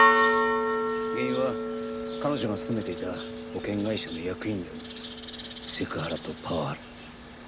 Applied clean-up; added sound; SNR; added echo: none; Church bell; -4 dB; none.